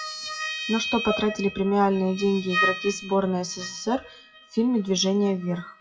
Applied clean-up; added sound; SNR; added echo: classical method WPE with log-MMSE.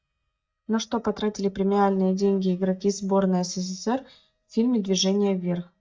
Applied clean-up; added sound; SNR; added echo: neural mask model DeepFilterNet 3.